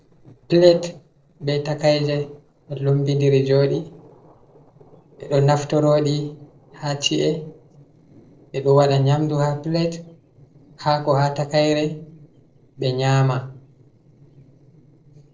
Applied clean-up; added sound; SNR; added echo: neural separator model SepFormer DNS4.